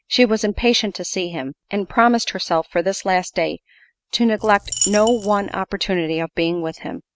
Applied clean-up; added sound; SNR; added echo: neural mask model RNNoise.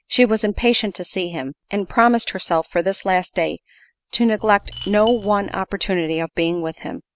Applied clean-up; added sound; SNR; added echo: none; Coin (dropping); 6 dB; none.